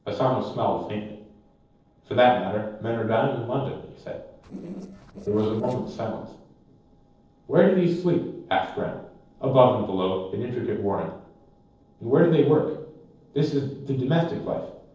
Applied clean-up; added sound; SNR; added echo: neural separator model SepFormer DNS4.